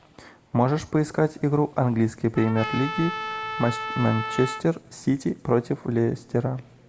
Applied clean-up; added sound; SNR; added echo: none; Trumpet; 8 dB; reverberation time 2.0 s.